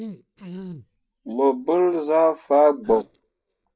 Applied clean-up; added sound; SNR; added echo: neural mask model DeepFilterNet 3.